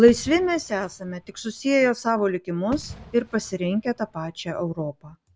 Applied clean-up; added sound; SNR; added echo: none; Fireworks; 20 dB; none.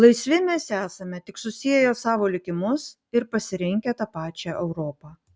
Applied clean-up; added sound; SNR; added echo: none; none; none; none.